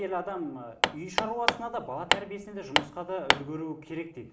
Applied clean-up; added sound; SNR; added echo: none; Hammer; -5 dB; reverberation time 1.2 s.